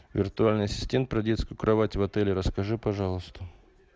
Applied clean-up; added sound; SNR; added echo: none; none; none; none.